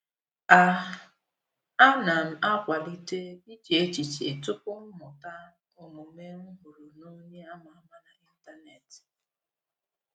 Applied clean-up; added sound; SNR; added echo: none; none; none; none.